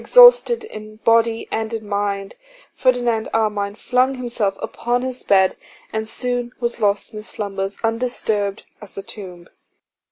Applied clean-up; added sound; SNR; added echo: none; none; none; none.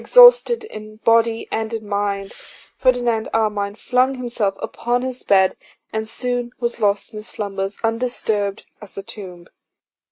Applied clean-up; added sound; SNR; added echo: neural mask model RNNoise.